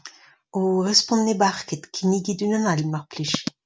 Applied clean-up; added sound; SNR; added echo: none; none; none; none.